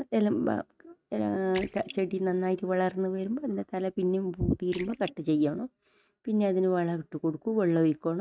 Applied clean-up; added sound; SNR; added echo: neural mask model RNNoise.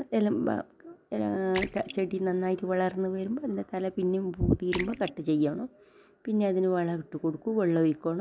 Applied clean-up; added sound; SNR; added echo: none; Splash, splatter; 16 dB; none.